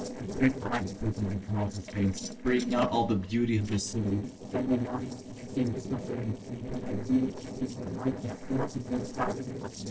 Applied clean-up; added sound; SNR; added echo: neural separator model SepFormer DNS4.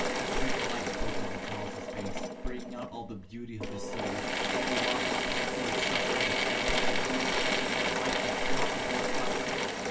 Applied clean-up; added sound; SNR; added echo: none; Drill / Mechanisms; -4 dB; reverberation time 0.2 s.